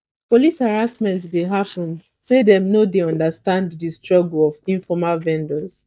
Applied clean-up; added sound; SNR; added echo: neural mask model DeepFilterNet 3.